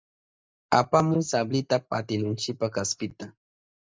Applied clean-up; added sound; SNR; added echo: neural mask model Resemble Enhance denoiser.